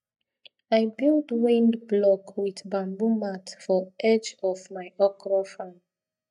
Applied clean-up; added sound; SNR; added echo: neural mask model DeepFilterNet 3.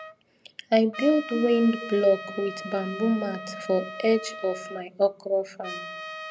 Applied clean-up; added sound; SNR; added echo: none; Trumpet; 13 dB; none.